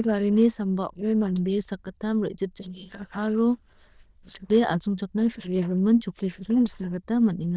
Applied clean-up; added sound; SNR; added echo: neural diffusion model UNIVERSE++.